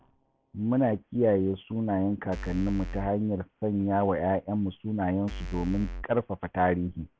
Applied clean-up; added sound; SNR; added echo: none; Bass drum / Keyboard (musical); 7 dB; none.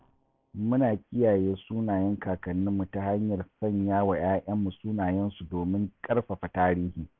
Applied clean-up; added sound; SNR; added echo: none; none; none; none.